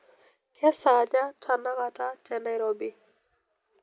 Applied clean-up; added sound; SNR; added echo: none; none; none; none.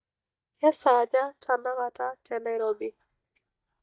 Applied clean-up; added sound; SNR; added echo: neural mask model DeepFilterNet 3.